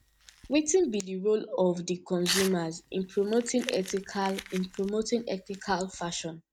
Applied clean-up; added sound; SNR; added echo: none; Crumpling, crinkling / Tearing; 14 dB; none.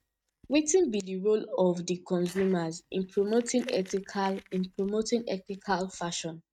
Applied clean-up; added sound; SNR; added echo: neural mask model RNNoise.